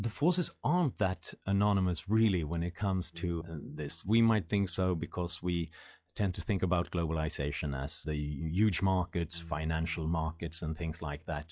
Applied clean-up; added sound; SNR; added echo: classical method log-MMSE.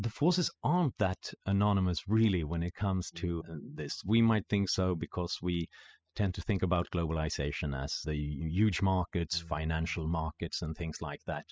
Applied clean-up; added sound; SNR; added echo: classical method spectral subtraction.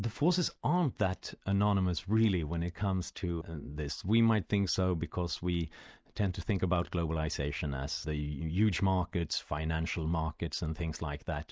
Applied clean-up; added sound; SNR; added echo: neural mask model Resemble Enhance denoiser.